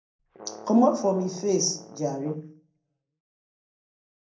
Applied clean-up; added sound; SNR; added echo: none; Brass instrument; 19 dB; reverberation time 0.6 s.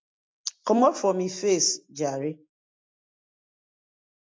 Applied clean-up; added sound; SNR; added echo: none; none; none; none.